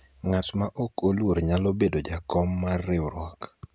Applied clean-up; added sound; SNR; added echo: none; none; none; none.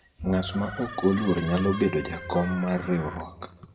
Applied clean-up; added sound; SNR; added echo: none; Door; 12 dB; reverberation time 1.0 s.